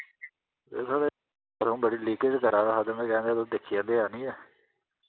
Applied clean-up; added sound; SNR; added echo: none; none; none; none.